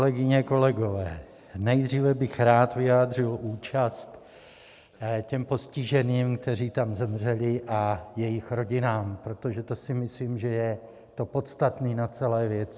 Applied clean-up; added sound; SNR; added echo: none; none; none; none.